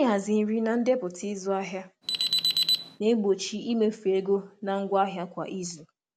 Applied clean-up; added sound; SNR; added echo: none; Alarm; 2 dB; none.